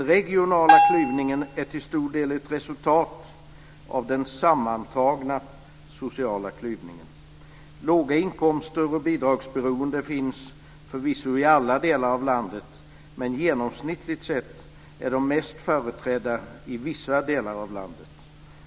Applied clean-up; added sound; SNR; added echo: none; Bell; -4 dB; none.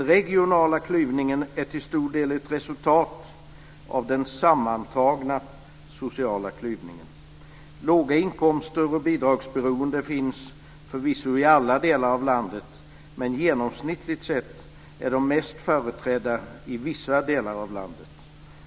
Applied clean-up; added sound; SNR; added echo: none; none; none; none.